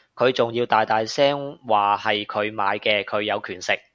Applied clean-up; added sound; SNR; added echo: none; none; none; none.